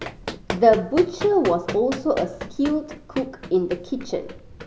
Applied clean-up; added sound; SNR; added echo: none; Run; 12 dB; none.